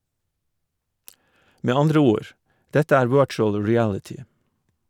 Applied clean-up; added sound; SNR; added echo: none; none; none; none.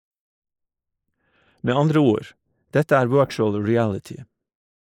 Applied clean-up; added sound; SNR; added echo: neural mask model Resemble Enhance denoiser.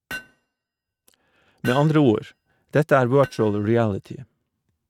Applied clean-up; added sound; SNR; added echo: neural mask model RNNoise.